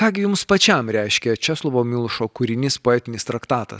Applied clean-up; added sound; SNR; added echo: none; none; none; none.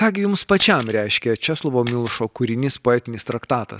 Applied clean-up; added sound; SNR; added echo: none; Camera; 12 dB; none.